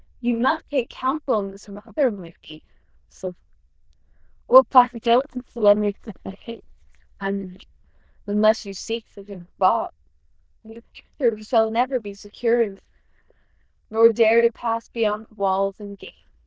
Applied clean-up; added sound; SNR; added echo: neural diffusion model UNIVERSE++.